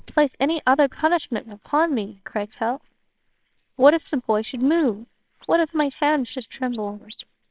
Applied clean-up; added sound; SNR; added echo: neural separator model SepFormer WHAMR!.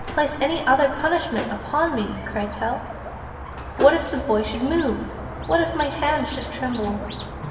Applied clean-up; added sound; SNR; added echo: none; Squeak; 9 dB; reverberation time 1.9 s.